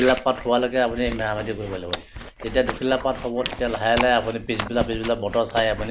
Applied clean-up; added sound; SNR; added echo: none; Chewing, mastication; 9 dB; none.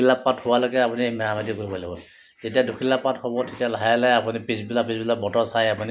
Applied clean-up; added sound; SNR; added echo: none; none; none; none.